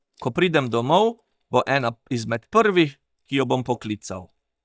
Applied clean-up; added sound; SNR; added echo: neural mask model DeepFilterNet 3.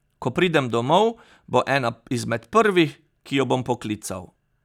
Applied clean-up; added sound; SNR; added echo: none; none; none; none.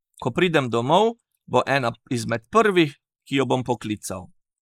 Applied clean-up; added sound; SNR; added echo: neural mask model Resemble Enhance denoiser.